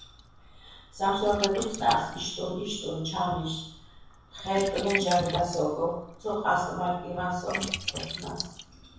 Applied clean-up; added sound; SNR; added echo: none; Liquid; 10 dB; reverberation time 0.7 s.